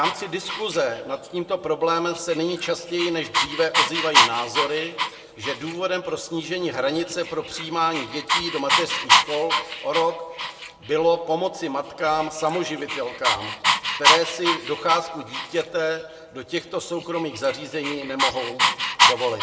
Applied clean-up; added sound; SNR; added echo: none; Dog; 0 dB; reverberation time 0.9 s.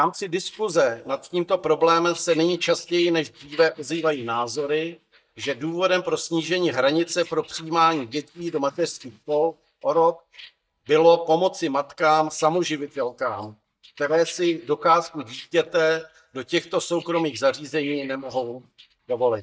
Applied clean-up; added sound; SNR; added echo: neural mask model DeepFilterNet 3.